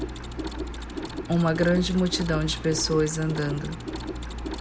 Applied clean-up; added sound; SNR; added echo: none; Mechanisms; 11 dB; none.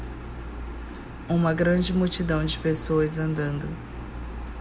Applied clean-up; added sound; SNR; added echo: none; none; none; none.